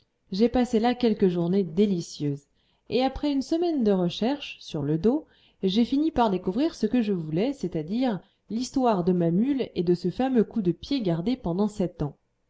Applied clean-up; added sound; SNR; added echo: none; none; none; none.